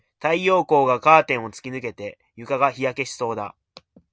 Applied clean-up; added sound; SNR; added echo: none; none; none; none.